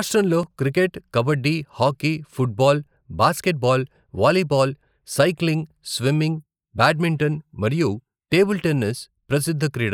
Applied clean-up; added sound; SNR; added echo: neural mask model Resemble Enhance denoiser.